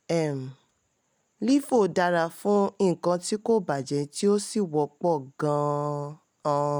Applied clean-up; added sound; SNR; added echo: none; none; none; none.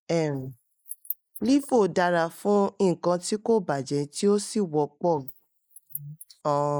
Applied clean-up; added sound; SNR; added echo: neural mask model Resemble Enhance denoiser.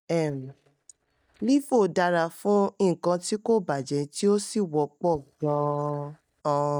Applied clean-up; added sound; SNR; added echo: neural mask model DeepFilterNet 3.